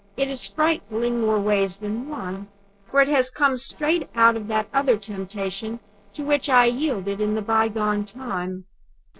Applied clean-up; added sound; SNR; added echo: neural separator model SepFormer DNS4.